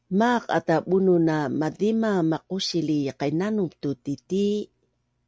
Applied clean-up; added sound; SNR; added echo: none; none; none; none.